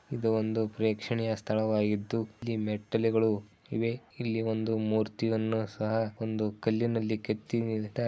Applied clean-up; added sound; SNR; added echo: none; none; none; none.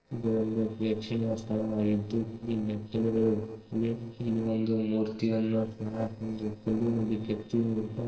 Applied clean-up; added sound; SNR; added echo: neural separator model SepFormer DNS4.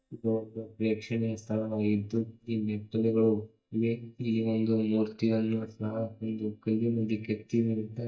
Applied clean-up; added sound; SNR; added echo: neural mask model DeepFilterNet 3.